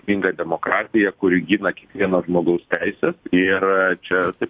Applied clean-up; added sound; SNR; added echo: none; none; none; none.